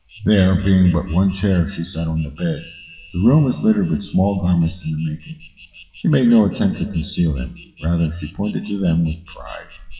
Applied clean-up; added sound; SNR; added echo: classical method WPE with log-MMSE.